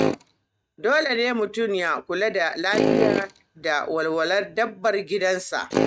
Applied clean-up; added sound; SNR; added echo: neural mask model RNNoise.